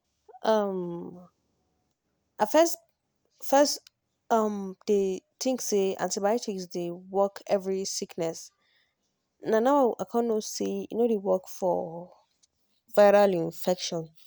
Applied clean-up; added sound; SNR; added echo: none; none; none; none.